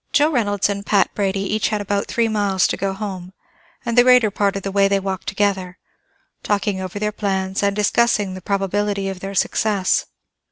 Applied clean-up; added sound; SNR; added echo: none; none; none; none.